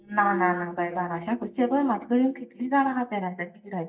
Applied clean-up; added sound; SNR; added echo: neural mask model DeepFilterNet 3.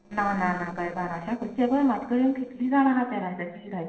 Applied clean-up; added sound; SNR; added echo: neural separator model SepFormer DNS4.